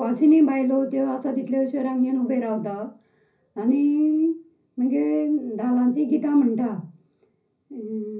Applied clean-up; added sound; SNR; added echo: none; none; none; reverberation time 0.5 s.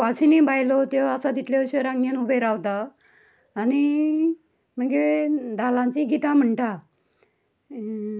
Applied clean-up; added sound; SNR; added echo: none; none; none; none.